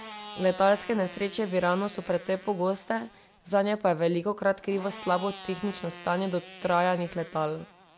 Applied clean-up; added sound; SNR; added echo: none; Motorcycle; 18 dB; none.